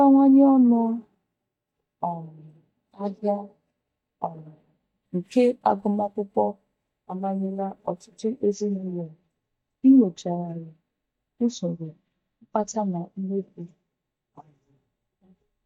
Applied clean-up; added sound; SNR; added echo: neural mask model DeepFilterNet 3.